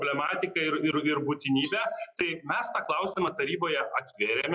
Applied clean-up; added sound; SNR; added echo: classical method log-MMSE.